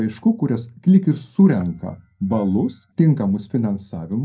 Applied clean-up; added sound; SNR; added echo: neural mask model DeepFilterNet 3.